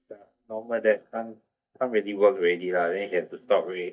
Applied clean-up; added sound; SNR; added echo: neural mask model DeepFilterNet 3.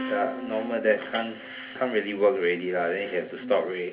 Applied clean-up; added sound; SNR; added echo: none; Plucked string instrument; 14 dB; reverberation time 0.3 s.